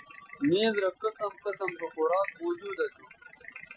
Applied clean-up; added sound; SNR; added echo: classical method Wiener filter.